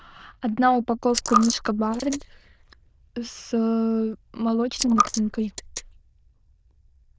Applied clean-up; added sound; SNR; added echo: neural diffusion model UNIVERSE++.